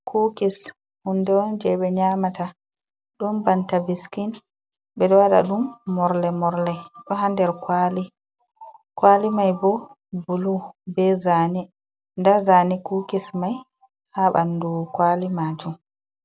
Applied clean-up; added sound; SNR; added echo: none; none; none; none.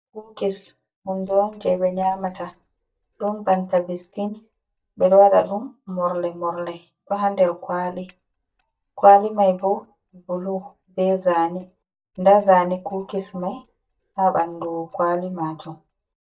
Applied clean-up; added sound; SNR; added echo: neural mask model DeepFilterNet 3.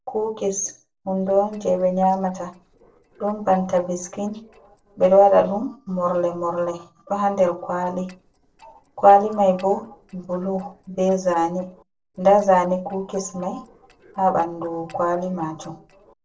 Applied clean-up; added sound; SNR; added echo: neural separator model SepFormer DNS4.